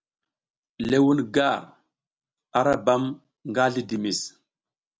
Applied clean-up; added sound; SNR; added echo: none; none; none; none.